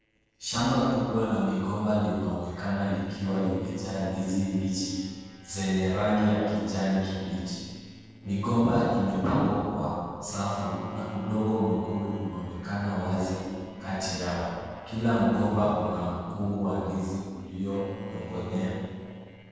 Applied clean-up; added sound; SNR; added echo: neural separator model SepFormer DNS4.